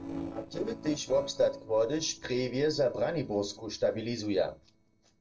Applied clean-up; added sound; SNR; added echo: neural separator model SepFormer DNS4.